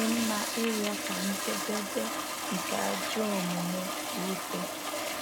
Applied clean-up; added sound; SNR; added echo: none; Toilet flush; 0 dB; none.